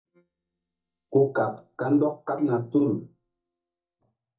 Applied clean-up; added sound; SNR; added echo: neural mask model DeepFilterNet 3.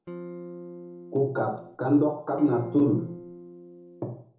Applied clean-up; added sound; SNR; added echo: none; Electric guitar / Strum; 14 dB; reverberation time 0.6 s.